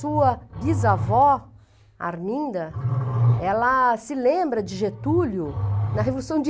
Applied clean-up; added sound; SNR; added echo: none; Growling; 4 dB; none.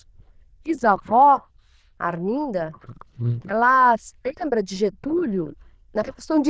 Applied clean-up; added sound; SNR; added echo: neural diffusion model UNIVERSE++.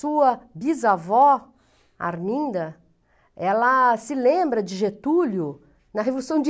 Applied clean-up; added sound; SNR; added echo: none; none; none; none.